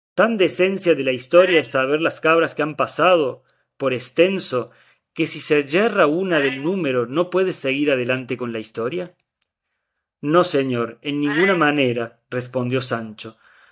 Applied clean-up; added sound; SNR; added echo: neural mask model DeepFilterNet 3.